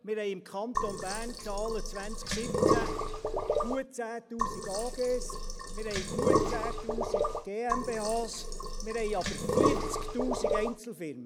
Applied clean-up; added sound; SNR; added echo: none; Sink (filling or washing); -5 dB; none.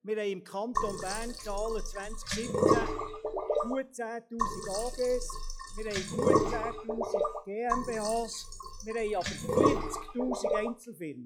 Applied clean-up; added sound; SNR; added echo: classical method log-MMSE.